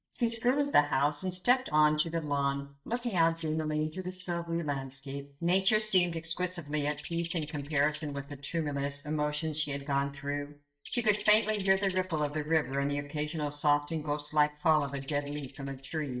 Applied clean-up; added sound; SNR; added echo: neural mask model DeepFilterNet 3.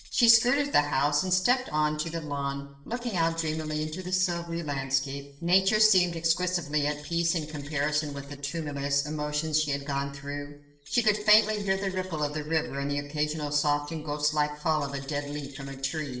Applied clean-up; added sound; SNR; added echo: neural separator model SepFormer DNS4.